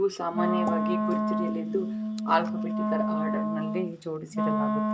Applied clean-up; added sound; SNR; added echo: none; Wind instrument, woodwind instrument; -3 dB; none.